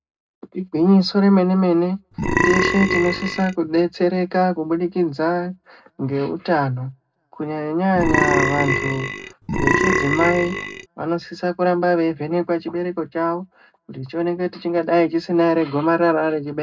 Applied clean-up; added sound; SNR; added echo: none; Burping, eructation; 0 dB; reverberation time 0.2 s.